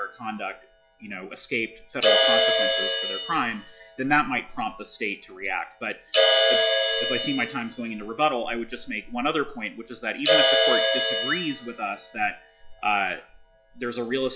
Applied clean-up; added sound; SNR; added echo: classical method log-MMSE.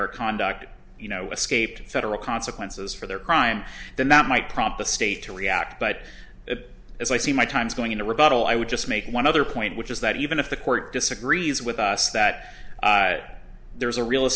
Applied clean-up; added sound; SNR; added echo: none; none; none; none.